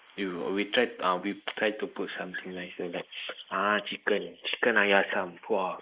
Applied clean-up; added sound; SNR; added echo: neural mask model Resemble Enhance denoiser.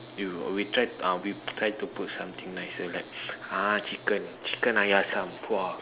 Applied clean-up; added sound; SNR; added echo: none; none; none; none.